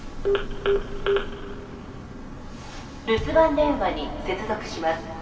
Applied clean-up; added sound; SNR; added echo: none; Bass drum; 11 dB; reverberation time 2.4 s.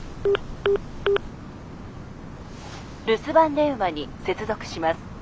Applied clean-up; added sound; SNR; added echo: none; none; none; none.